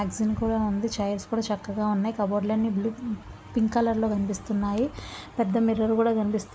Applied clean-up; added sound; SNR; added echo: none; none; none; none.